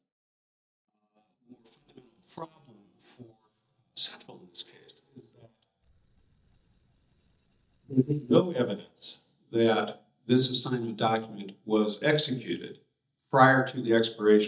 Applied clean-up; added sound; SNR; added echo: neural mask model DeepFilterNet 3.